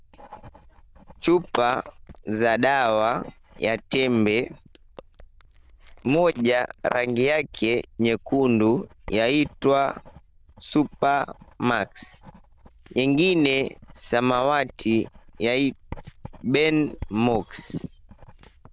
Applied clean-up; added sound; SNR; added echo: neural diffusion model UNIVERSE++.